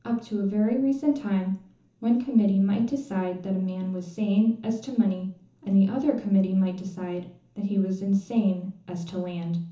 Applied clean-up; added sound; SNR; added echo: none; none; none; reverberation time 0.7 s.